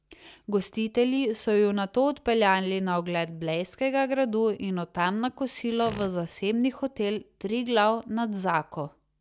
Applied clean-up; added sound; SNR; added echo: none; Fart; 14 dB; none.